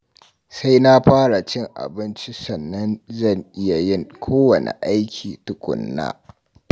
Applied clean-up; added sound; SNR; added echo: none; none; none; none.